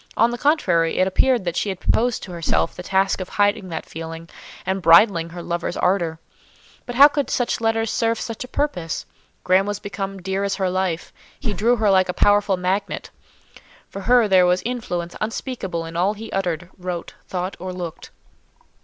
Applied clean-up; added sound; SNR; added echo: none; Whoosh, swoosh, swish; -2 dB; none.